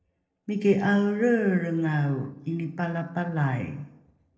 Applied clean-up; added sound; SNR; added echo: neural separator model SepFormer DNS4.